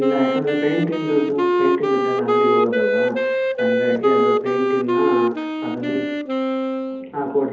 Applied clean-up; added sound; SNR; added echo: none; Wind instrument, woodwind instrument; -3 dB; reverberation time 2.2 s.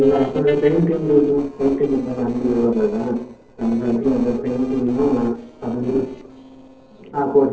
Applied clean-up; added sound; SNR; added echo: neural separator model SepFormer DNS4.